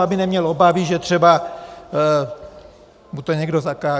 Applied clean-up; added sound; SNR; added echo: none; none; none; none.